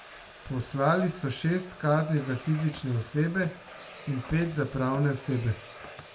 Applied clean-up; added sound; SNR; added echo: none; Domestic sounds, home sounds; 18 dB; reverberation time 0.5 s.